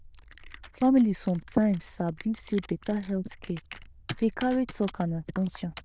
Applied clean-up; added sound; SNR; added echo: neural diffusion model UNIVERSE++.